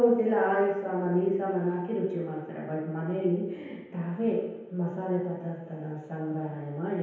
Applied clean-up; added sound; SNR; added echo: none; none; none; reverberation time 0.9 s.